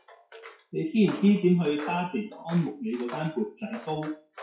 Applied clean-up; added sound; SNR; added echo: classical method WPE with log-MMSE.